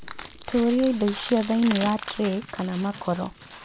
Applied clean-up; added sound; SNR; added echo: none; Crushing; 14 dB; none.